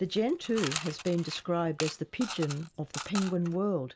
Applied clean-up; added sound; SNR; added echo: none; Coin (dropping) / Mechanisms; 10 dB; none.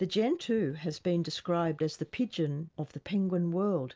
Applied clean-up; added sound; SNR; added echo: none; none; none; none.